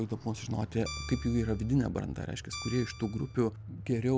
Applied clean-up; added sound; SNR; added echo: none; Car + Guitar; 11 dB; none.